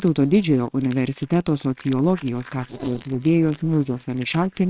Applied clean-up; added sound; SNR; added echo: neural separator model SepFormer WHAMR!.